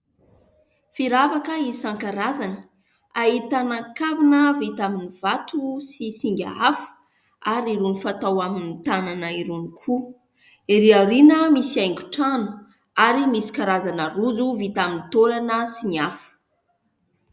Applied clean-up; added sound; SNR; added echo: none; none; none; none.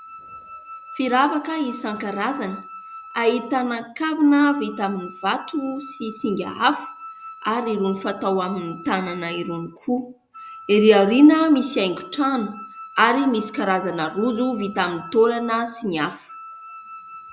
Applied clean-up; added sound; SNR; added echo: none; Wind instrument, woodwind instrument; 17 dB; none.